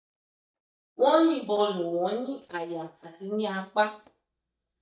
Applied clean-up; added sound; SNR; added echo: neural mask model DeepFilterNet 3.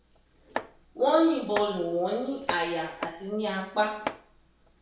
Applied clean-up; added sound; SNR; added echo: none; Domestic sounds, home sounds; 11 dB; reverberation time 0.6 s.